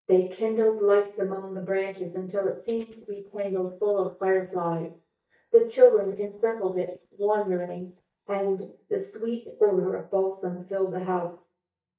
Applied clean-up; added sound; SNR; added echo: neural mask model DeepFilterNet 3.